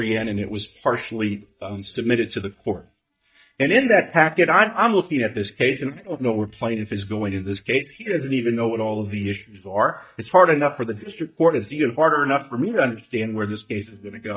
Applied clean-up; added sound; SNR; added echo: neural mask model DeepFilterNet 3.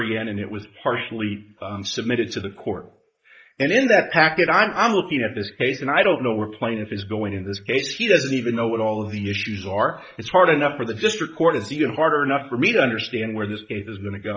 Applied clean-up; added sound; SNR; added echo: neural mask model Resemble Enhance denoiser.